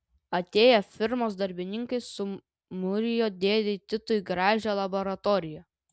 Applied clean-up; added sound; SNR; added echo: none; none; none; none.